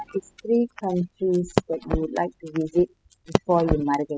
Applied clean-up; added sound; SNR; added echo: classical method spectral subtraction.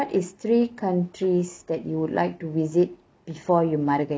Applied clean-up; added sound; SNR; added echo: none; none; none; none.